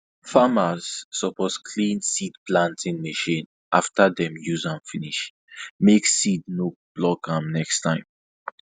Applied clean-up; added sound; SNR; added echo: none; none; none; none.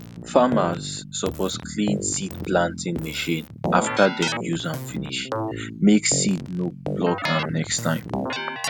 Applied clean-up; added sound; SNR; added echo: none; Keyboard (musical); 6 dB; none.